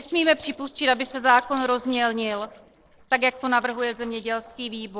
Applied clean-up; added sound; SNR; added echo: neural separator model SepFormer DNS4.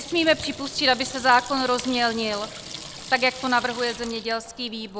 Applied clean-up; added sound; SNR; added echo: none; Sink (filling or washing) / Water tap, faucet; 14 dB; none.